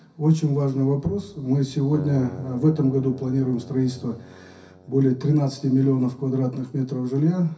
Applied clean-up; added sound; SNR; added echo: none; Keyboard (musical); 19 dB; reverberation time 0.3 s.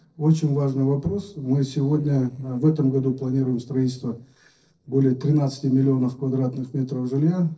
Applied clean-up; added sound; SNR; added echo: neural separator model SepFormer DNS4.